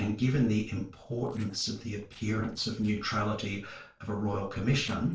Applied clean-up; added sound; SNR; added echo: neural separator model SepFormer DNS4.